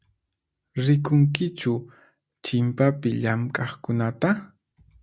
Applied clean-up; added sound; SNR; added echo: none; none; none; none.